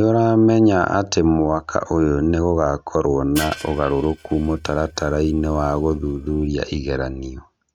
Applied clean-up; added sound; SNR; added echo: neural mask model RNNoise.